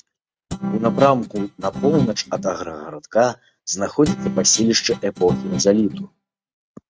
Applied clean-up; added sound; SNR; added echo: neural mask model RNNoise.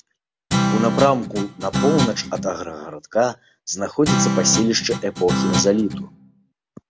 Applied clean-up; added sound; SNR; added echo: none; Guitar; 1 dB; none.